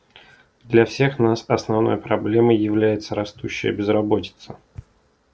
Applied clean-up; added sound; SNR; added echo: none; none; none; none.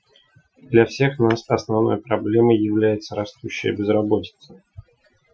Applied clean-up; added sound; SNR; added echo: classical method Wiener filter.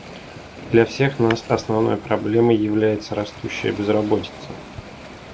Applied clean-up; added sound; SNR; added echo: none; Tap / Hammer + Waves, surf; 16 dB; none.